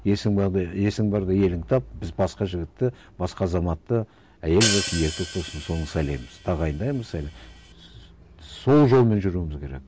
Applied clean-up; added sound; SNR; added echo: none; Hi-hat; 8 dB; none.